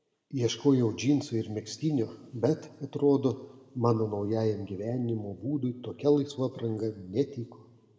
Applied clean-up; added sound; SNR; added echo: none; none; none; reverberation time 1.3 s.